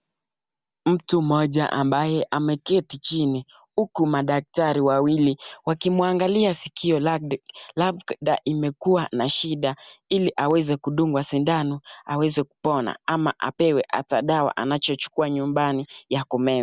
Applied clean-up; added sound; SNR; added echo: none; none; none; none.